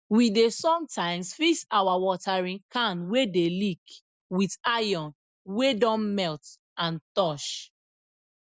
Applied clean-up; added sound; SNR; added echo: none; none; none; none.